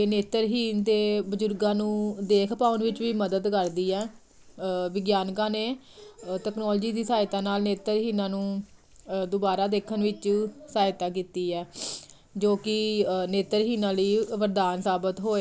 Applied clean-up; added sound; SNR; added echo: none; none; none; none.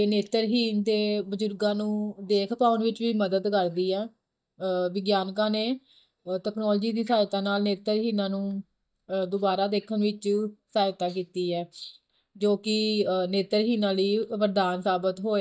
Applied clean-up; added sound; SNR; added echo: neural mask model DeepFilterNet 3.